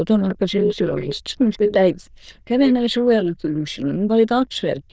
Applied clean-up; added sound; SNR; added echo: neural diffusion model UNIVERSE++.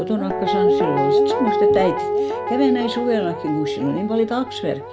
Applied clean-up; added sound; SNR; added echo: none; Guitar; -2 dB; none.